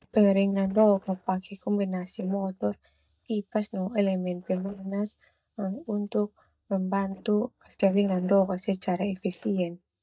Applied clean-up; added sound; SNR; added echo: neural mask model DeepFilterNet 3.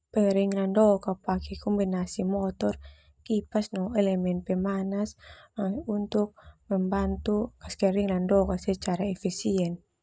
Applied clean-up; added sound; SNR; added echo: none; none; none; none.